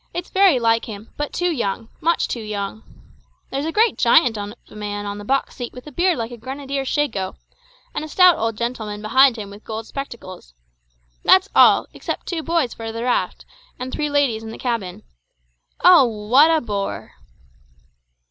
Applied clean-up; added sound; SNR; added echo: none; none; none; none.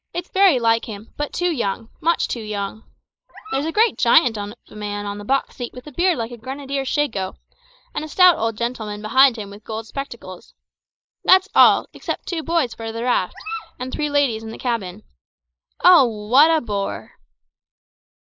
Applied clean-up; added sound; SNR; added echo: neural mask model Resemble Enhance denoiser.